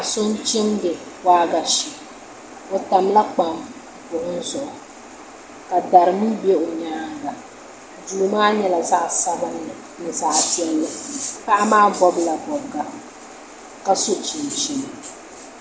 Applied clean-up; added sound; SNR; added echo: none; none; none; none.